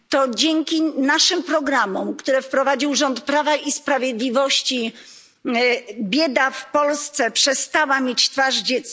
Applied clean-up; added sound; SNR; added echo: none; none; none; none.